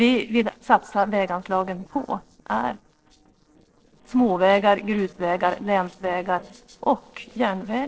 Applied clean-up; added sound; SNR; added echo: neural separator model SepFormer DNS4.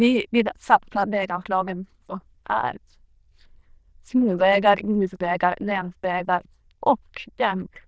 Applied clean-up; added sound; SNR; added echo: neural diffusion model UNIVERSE++.